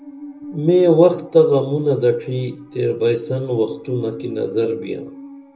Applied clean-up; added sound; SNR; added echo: none; Musical instrument; 17 dB; reverberation time 0.2 s.